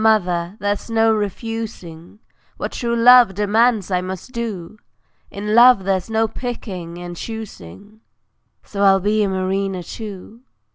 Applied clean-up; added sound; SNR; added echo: none; none; none; none.